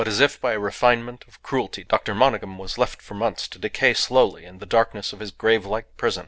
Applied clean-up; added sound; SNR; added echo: none; none; none; none.